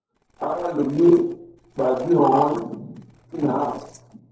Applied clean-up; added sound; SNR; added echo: neural separator model SepFormer DNS4.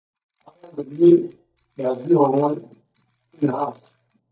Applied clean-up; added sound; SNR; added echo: neural mask model DeepFilterNet 3.